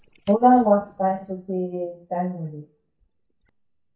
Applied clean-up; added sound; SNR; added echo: neural mask model DeepFilterNet 3.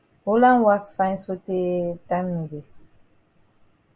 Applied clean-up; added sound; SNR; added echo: none; none; none; none.